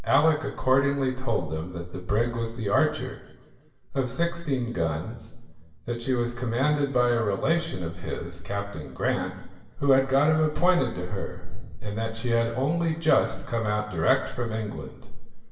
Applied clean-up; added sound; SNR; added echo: none; none; none; reverberation time 1.0 s.